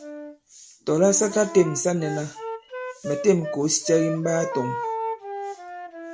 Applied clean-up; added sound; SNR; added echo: none; Wind instrument, woodwind instrument; 9 dB; none.